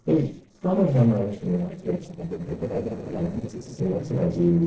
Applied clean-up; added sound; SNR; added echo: neural separator model SepFormer DNS4.